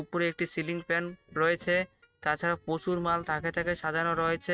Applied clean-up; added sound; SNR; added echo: neural mask model RNNoise.